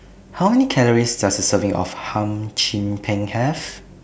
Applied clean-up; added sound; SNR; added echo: none; none; none; none.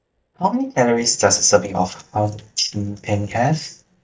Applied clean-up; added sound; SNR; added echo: neural mask model DeepFilterNet 3.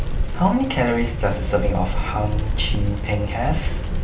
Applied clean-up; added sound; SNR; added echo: none; Bicycle; 0 dB; reverberation time 0.3 s.